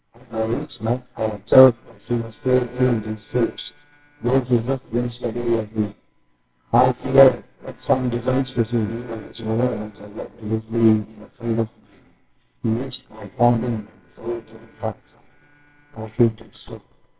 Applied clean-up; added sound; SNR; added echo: neural separator model SepFormer WHAMR!.